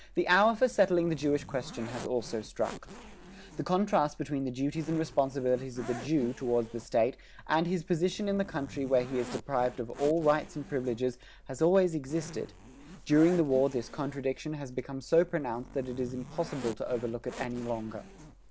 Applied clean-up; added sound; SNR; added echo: none; Zipper (clothing); 16 dB; none.